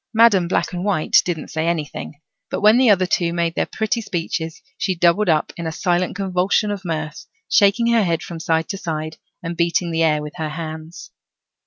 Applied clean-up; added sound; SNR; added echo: none; none; none; none.